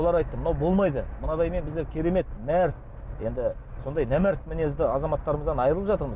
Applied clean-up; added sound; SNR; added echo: none; none; none; none.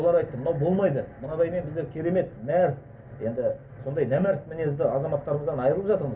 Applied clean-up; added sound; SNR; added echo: none; none; none; reverberation time 0.3 s.